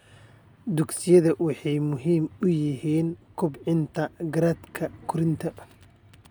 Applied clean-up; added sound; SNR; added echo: none; none; none; none.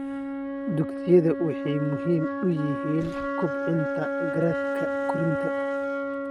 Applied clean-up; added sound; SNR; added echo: neural mask model RNNoise.